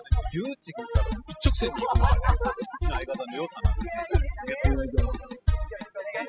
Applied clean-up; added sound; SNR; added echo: classical method spectral subtraction.